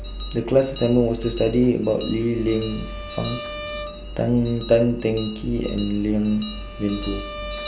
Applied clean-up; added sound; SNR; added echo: none; Bowed string instrument + Bell; 15 dB; none.